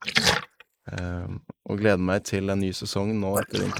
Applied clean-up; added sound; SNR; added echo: neural mask model Resemble Enhance denoiser.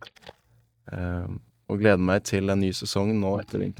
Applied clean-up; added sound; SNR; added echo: neural mask model DeepFilterNet 3.